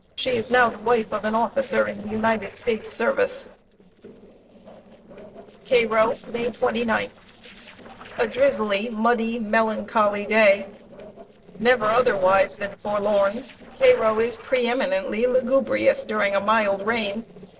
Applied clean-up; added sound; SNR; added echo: neural separator model SepFormer DNS4.